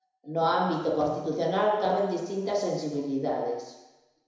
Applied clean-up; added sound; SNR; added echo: none; none; none; reverberation time 1.0 s.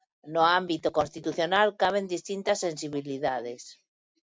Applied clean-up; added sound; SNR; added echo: none; none; none; none.